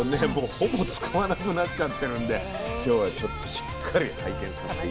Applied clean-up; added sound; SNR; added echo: none; Boat, Water vehicle; 16 dB; none.